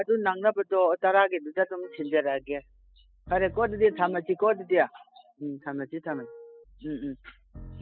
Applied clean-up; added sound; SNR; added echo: classical method spectral subtraction.